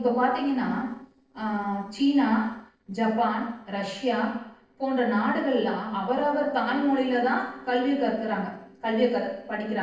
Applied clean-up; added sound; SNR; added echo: neural separator model SepFormer DNS4.